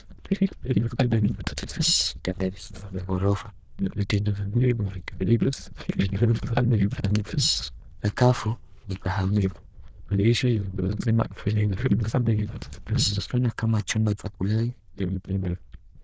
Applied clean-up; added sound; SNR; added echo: neural diffusion model UNIVERSE++.